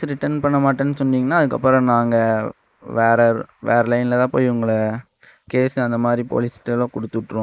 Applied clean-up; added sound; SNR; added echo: neural mask model Resemble Enhance denoiser.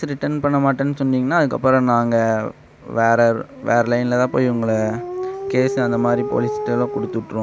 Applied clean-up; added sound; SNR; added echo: none; Dog; 11 dB; none.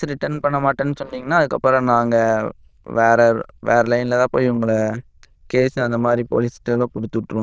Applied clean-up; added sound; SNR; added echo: neural diffusion model UNIVERSE++.